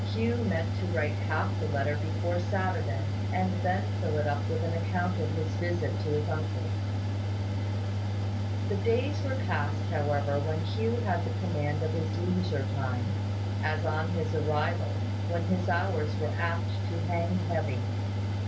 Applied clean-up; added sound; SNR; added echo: none; Mechanical fan; -4 dB; none.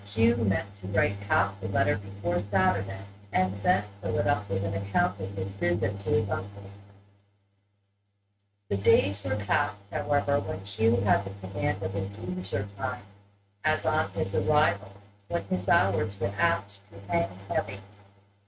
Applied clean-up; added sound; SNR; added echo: neural mask model RNNoise.